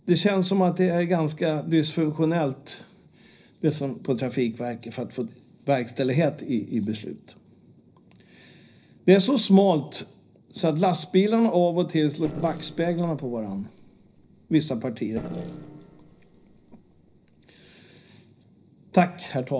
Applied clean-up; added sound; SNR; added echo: neural separator model SepFormer DNS4.